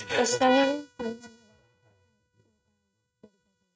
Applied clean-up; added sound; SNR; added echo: neural mask model RNNoise.